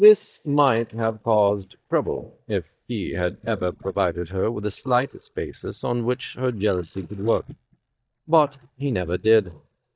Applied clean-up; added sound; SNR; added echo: neural mask model DeepFilterNet 3.